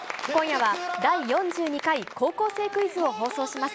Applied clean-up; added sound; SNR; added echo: none; none; none; none.